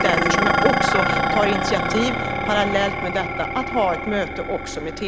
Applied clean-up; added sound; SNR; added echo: none; Dishes, pots, and pans; -2 dB; none.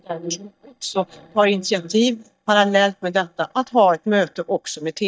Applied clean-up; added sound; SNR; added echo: neural mask model DeepFilterNet 3.